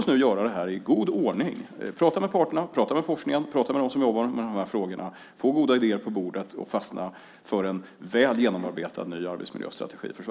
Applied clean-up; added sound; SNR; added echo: none; none; none; none.